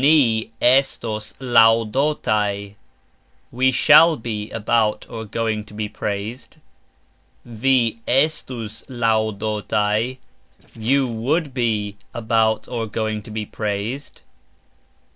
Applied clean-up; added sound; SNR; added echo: neural separator model SepFormer DNS4.